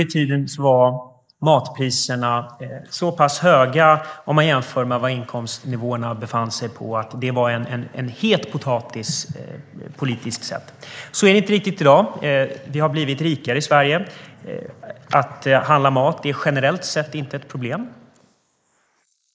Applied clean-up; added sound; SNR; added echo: neural mask model Resemble Enhance denoiser.